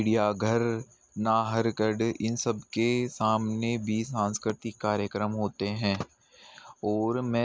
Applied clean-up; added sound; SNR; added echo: none; none; none; none.